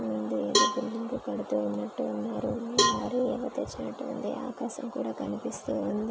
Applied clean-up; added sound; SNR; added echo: none; Cowbell; 1 dB; none.